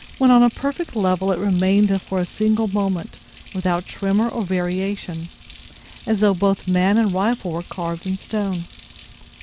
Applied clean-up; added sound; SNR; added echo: none; Water tap, faucet; 16 dB; none.